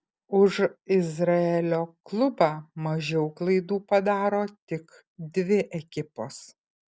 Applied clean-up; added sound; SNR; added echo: none; none; none; none.